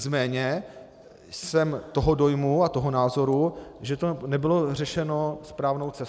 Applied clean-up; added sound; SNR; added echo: none; none; none; none.